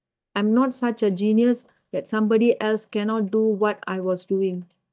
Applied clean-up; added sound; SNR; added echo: neural mask model DeepFilterNet 3.